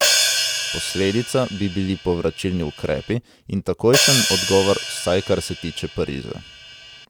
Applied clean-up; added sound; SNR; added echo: none; Hi-hat; 2 dB; none.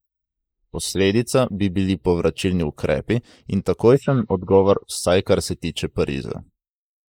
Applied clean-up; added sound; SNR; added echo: neural mask model Resemble Enhance denoiser.